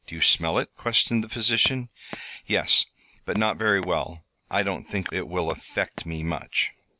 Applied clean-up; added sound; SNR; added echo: none; Walk, footsteps; 14 dB; none.